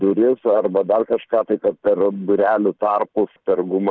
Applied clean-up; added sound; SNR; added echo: none; none; none; none.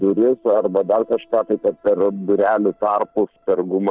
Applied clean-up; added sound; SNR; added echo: neural separator model SepFormer DNS4.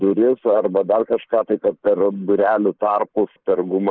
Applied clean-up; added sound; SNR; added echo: neural mask model Resemble Enhance denoiser.